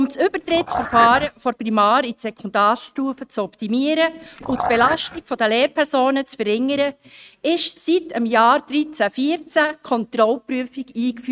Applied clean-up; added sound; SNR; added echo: neural mask model RNNoise.